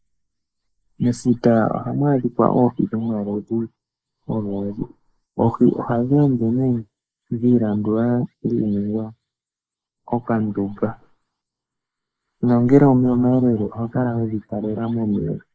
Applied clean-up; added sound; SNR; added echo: neural mask model Resemble Enhance denoiser.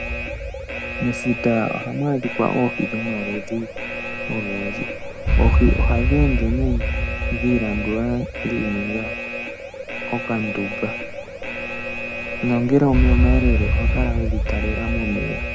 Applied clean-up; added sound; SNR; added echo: none; Alarm; -1 dB; none.